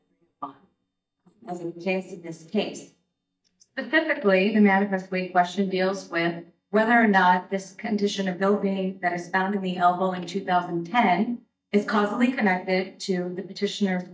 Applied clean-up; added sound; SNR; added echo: neural mask model DeepFilterNet 3.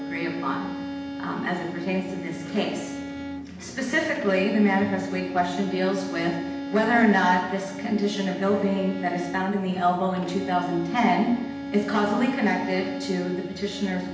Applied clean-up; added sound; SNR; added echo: none; Bowed string instrument; 9 dB; reverberation time 0.8 s.